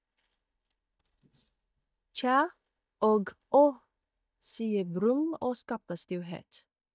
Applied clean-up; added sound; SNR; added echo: neural mask model DeepFilterNet 3.